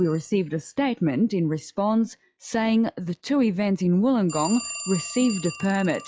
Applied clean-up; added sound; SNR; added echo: classical method log-MMSE.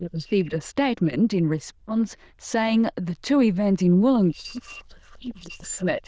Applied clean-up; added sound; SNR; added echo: neural diffusion model UNIVERSE++.